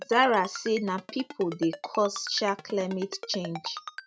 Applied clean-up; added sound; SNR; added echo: none; Ringtone; 13 dB; none.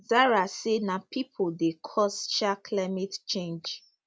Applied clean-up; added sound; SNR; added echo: none; none; none; none.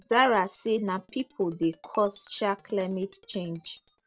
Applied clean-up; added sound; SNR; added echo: neural separator model SepFormer DNS4.